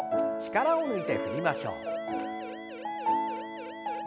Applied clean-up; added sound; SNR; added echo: none; Siren; 14 dB; none.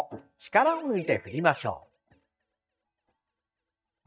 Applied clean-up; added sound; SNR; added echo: neural mask model DeepFilterNet 3.